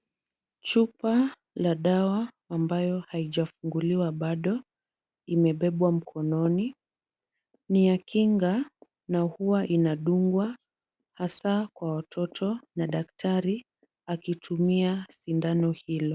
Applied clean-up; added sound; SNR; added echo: none; none; none; none.